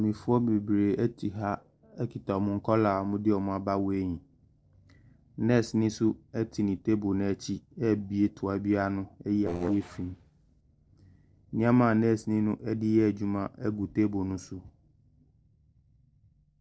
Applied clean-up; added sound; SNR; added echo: neural separator model SepFormer DNS4.